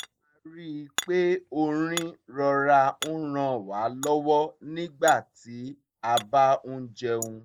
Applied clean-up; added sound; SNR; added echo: neural mask model Resemble Enhance denoiser.